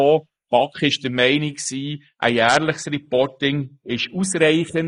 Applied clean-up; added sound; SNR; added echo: neural mask model Resemble Enhance denoiser.